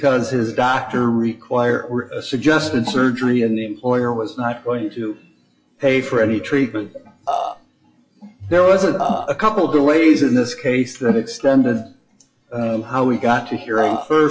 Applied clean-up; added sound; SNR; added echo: classical method WPE with log-MMSE.